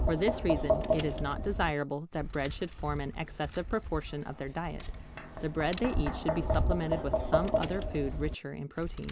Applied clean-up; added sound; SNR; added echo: none; Tap; 0 dB; none.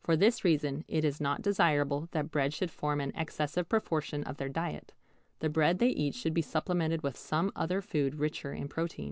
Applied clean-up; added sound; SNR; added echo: none; none; none; none.